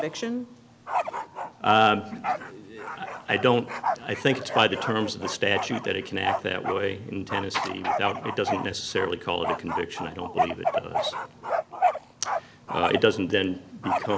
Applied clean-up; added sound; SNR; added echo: none; Bark; 3 dB; none.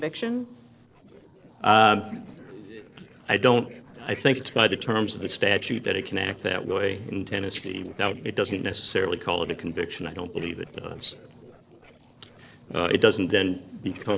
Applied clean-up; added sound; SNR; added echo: neural separator model SepFormer DNS4.